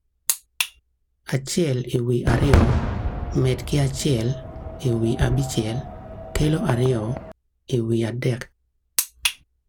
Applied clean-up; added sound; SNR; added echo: none; Fireworks; 4 dB; none.